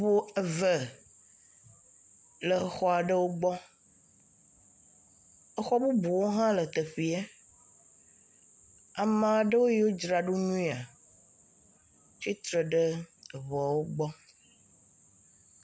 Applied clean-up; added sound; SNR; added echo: none; none; none; none.